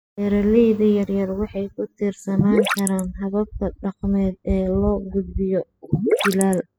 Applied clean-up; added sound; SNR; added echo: classical method spectral subtraction.